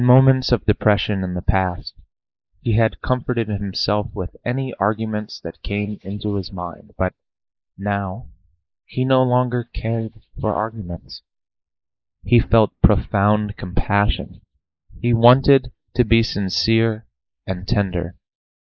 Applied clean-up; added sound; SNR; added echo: neural mask model Resemble Enhance denoiser.